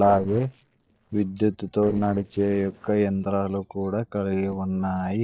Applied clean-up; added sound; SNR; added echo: neural separator model SepFormer DNS4.